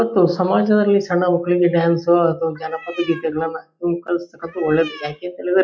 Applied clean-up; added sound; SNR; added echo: classical method log-MMSE.